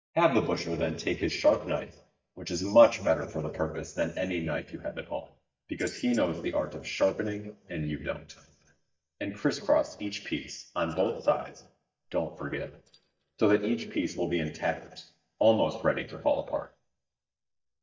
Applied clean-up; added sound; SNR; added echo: neural mask model DeepFilterNet 3.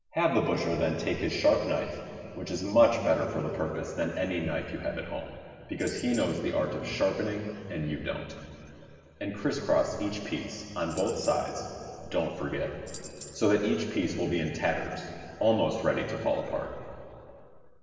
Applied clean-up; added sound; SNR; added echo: none; Tambourine; 16 dB; reverberation time 2.7 s.